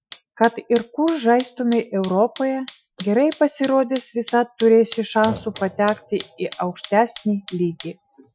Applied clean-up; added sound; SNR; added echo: classical method Wiener filter.